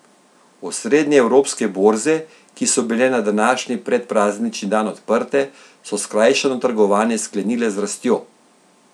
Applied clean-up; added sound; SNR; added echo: none; none; none; none.